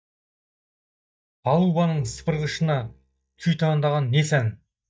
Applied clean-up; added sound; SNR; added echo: neural mask model DeepFilterNet 3.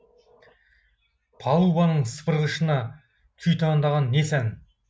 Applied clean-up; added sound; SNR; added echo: none; none; none; none.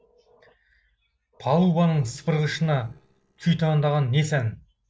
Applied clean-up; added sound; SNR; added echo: neural separator model SepFormer DNS4.